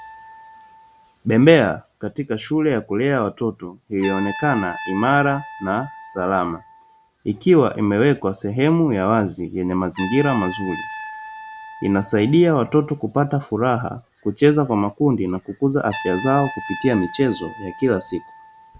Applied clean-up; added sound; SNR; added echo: none; Trumpet; 16 dB; none.